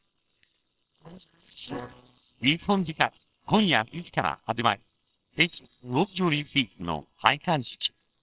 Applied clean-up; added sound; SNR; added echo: neural separator model SepFormer WHAMR!.